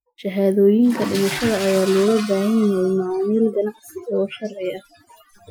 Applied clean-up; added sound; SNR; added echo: classical method Wiener filter.